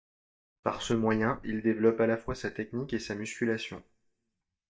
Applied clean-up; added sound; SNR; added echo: neural mask model DeepFilterNet 3.